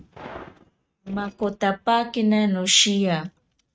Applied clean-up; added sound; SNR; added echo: neural mask model RNNoise.